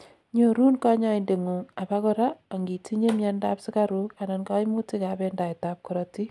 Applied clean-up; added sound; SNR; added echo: none; none; none; none.